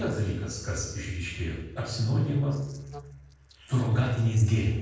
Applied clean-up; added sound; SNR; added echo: neural separator model SepFormer DNS4.